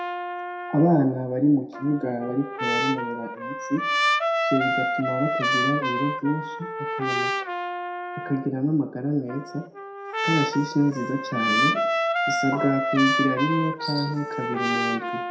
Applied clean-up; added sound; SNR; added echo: none; Trumpet; 1 dB; reverberation time 0.6 s.